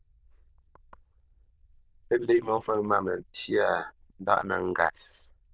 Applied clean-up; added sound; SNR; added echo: neural diffusion model UNIVERSE++.